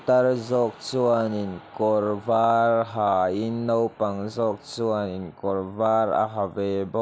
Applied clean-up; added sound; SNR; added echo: none; none; none; none.